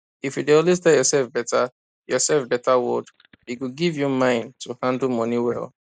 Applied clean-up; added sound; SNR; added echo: neural mask model DeepFilterNet 3.